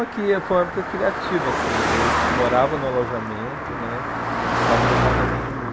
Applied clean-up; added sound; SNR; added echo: none; Car passing by; -2 dB; none.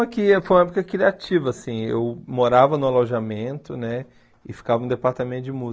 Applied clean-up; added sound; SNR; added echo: none; none; none; none.